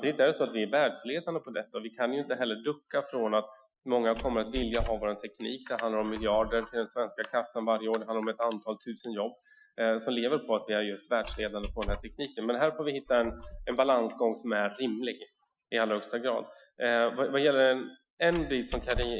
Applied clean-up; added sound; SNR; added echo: classical method Wiener filter.